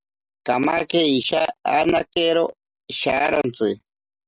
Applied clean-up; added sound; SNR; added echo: none; none; none; none.